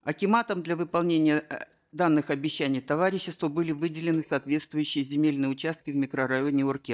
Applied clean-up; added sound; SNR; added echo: neural mask model DeepFilterNet 3.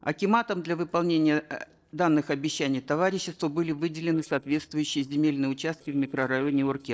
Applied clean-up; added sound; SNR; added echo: neural separator model SepFormer DNS4.